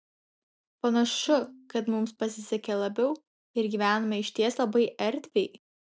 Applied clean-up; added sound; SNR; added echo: neural mask model RNNoise.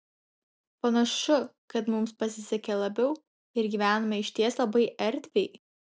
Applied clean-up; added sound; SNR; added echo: none; none; none; none.